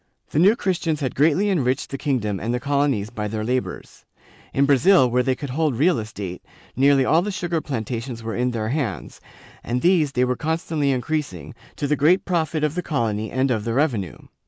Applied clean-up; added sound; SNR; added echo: none; none; none; none.